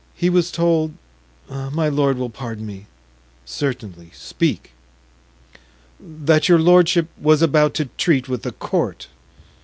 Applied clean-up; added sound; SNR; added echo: none; none; none; none.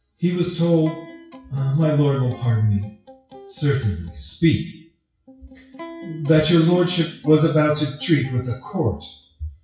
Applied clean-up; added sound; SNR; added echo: classical method WPE with log-MMSE.